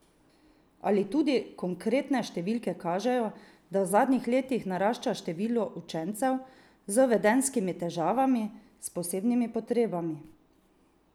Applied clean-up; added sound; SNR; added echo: none; none; none; none.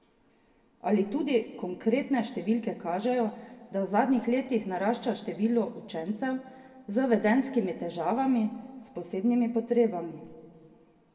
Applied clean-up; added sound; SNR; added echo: none; none; none; reverberation time 1.1 s.